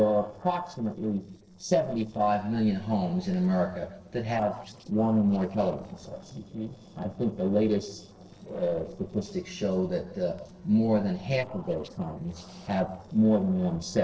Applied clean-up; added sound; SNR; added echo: neural separator model SepFormer DNS4.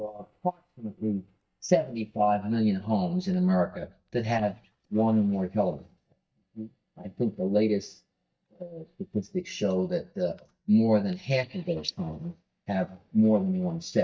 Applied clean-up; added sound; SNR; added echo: neural mask model DeepFilterNet 3.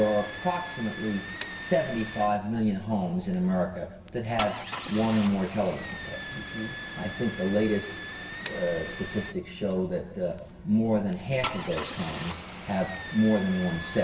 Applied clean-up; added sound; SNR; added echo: none; Engine starting / Car; 8 dB; reverberation time 0.9 s.